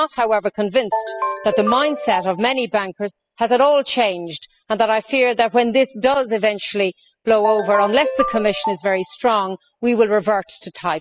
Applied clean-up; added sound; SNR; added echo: classical method spectral subtraction.